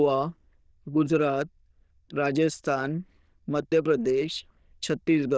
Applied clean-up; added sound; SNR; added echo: neural diffusion model UNIVERSE++.